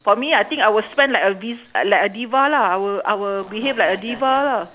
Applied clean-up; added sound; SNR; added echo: none; none; none; none.